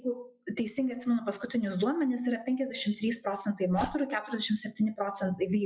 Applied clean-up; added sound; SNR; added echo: classical method log-MMSE.